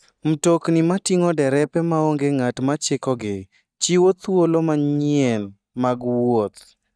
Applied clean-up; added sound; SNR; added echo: neural mask model DeepFilterNet 3.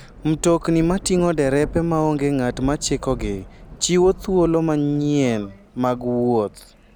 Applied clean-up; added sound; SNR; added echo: none; Thunder / Rain; 16 dB; none.